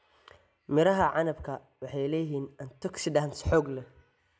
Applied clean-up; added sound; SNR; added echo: none; none; none; none.